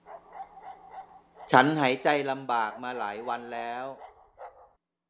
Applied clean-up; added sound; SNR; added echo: none; Bark; 17 dB; none.